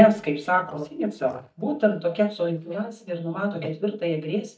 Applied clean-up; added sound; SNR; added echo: neural mask model DeepFilterNet 3.